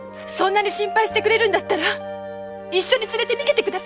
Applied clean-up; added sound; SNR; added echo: none; none; none; none.